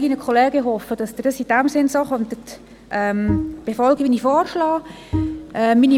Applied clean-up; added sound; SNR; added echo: none; Bowed string instrument; 7 dB; none.